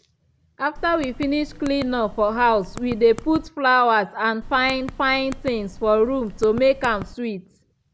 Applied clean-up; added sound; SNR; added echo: none; Typing; 15 dB; none.